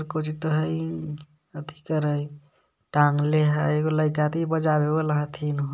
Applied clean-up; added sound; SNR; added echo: none; none; none; none.